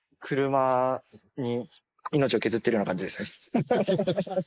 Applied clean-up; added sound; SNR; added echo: neural mask model Resemble Enhance denoiser.